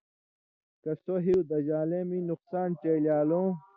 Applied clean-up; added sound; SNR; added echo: none; none; none; none.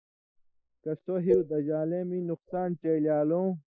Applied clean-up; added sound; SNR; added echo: neural mask model Resemble Enhance denoiser.